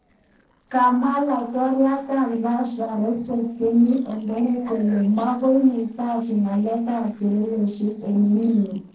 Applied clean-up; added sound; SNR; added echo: neural separator model SepFormer DNS4.